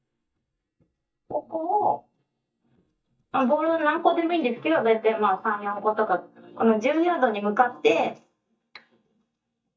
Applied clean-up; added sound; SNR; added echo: neural mask model DeepFilterNet 3.